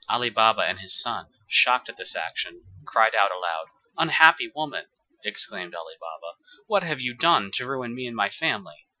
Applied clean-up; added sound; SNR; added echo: classical method Wiener filter.